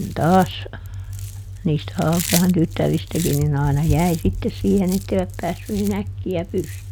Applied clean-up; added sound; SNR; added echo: none; Chewing, mastication; 15 dB; none.